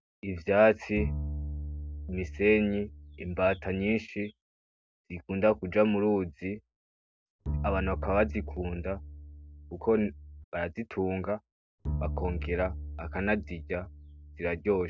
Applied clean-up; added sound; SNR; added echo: none; Bowed string instrument; 7 dB; none.